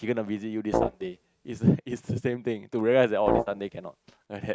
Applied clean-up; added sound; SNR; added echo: neural mask model RNNoise.